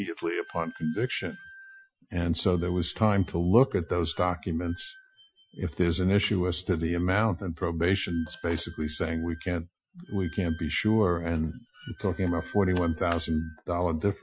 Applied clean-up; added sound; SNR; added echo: classical method Wiener filter.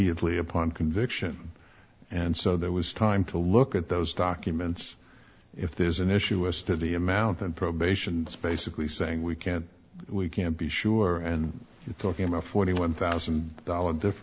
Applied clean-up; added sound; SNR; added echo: none; none; none; none.